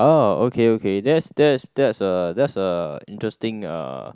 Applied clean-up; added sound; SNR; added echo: none; none; none; none.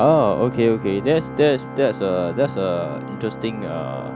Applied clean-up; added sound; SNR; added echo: none; Organ; 11 dB; none.